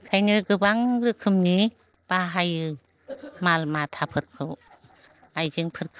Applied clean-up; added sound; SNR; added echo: neural separator model SepFormer DNS4.